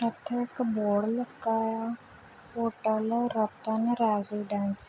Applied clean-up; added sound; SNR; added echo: none; none; none; none.